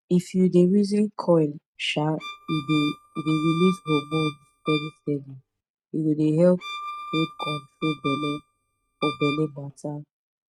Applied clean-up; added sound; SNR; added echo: neural mask model RNNoise.